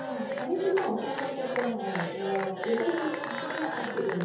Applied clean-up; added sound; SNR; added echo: none; Applause / Cheering / Clapping; 5 dB; reverberation time 0.9 s.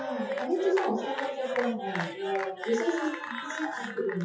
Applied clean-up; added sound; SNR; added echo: classical method WPE with log-MMSE.